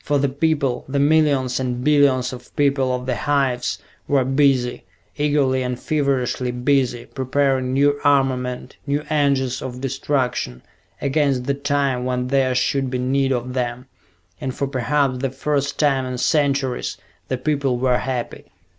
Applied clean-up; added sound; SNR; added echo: none; none; none; none.